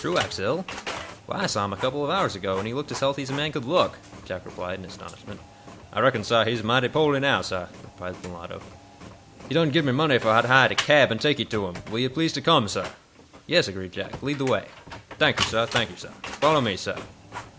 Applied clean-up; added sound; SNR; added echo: none; Printer; 13 dB; none.